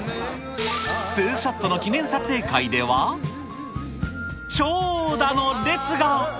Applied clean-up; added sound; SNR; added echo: none; none; none; none.